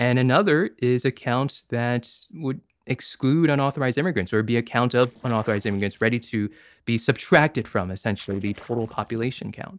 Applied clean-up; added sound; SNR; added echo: neural separator model SepFormer DNS4.